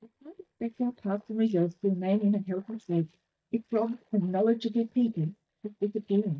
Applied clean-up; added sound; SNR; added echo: neural mask model DeepFilterNet 3.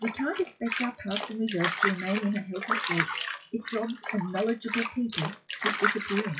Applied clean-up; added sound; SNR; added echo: classical method WPE with log-MMSE.